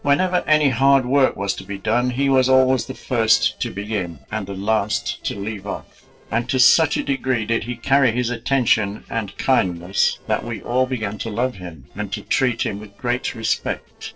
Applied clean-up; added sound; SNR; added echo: neural separator model SepFormer DNS4.